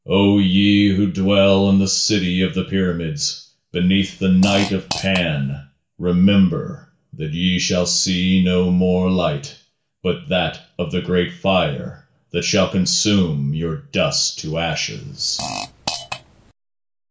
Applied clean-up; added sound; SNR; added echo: none; Fart; 12 dB; reverberation time 0.3 s.